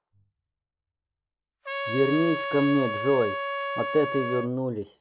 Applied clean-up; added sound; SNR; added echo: none; Trumpet; 4 dB; none.